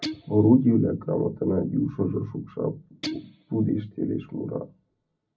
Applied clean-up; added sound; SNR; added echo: none; Guitar; 14 dB; reverberation time 0.4 s.